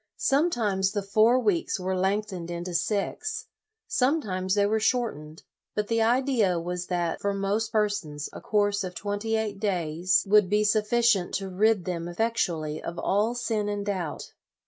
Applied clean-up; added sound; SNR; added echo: none; none; none; none.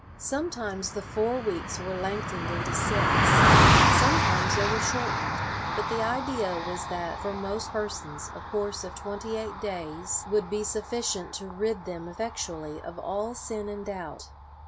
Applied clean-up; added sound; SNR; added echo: none; Car passing by; -4 dB; none.